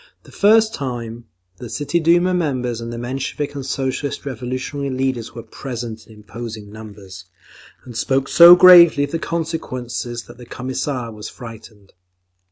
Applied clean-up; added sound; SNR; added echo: none; none; none; none.